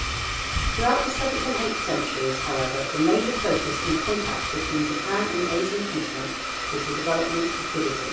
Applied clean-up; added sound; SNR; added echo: none; Domestic sounds, home sounds; 1 dB; reverberation time 0.6 s.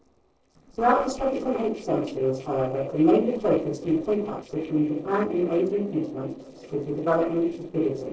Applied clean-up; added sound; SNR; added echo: neural separator model SepFormer DNS4.